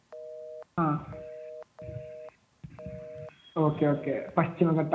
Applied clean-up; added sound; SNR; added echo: none; Telephone; 14 dB; reverberation time 0.4 s.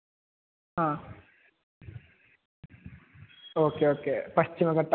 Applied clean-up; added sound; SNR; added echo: none; none; none; none.